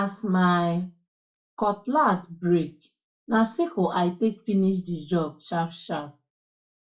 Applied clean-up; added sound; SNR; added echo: none; none; none; reverberation time 0.2 s.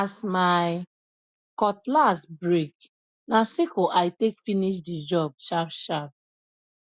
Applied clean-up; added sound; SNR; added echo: none; none; none; none.